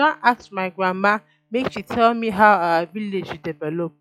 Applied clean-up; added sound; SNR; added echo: classical method log-MMSE.